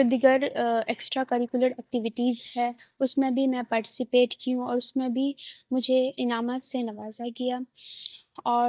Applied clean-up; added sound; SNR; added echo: neural mask model DeepFilterNet 3.